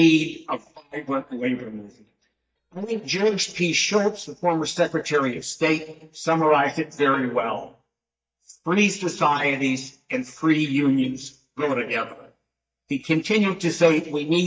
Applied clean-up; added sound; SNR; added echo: neural mask model DeepFilterNet 3.